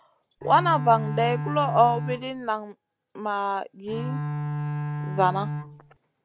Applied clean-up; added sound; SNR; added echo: none; Bowed string instrument; 4 dB; none.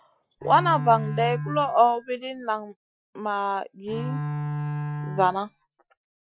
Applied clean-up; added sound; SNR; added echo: classical method Wiener filter.